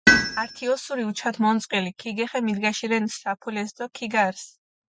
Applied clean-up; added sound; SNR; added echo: classical method Wiener filter.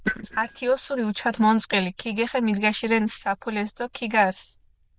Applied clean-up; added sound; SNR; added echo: neural diffusion model UNIVERSE++.